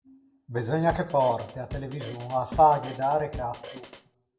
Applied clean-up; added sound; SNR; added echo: none; Drum kit; 14 dB; reverberation time 0.6 s.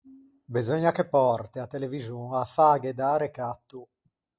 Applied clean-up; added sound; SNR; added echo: none; none; none; none.